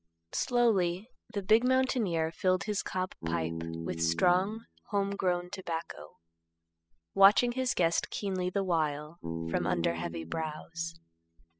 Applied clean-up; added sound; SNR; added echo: classical method spectral subtraction.